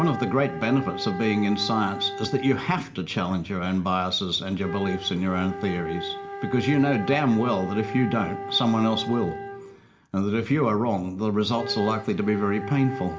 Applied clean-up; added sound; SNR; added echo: none; Wind instrument, woodwind instrument; 11 dB; reverberation time 0.8 s.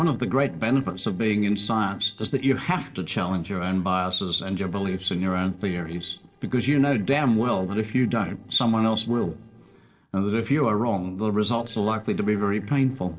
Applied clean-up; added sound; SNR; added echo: neural separator model SepFormer DNS4.